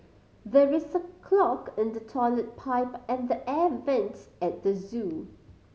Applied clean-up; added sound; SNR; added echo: none; none; none; none.